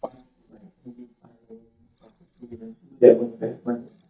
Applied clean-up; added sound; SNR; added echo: neural mask model DeepFilterNet 3.